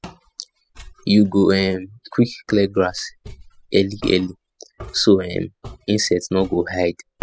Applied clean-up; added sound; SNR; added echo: classical method spectral subtraction.